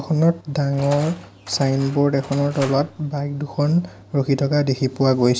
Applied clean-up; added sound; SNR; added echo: none; Engine; 18 dB; none.